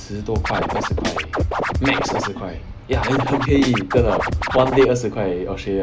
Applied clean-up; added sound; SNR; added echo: none; Scratching (performance technique); 1 dB; none.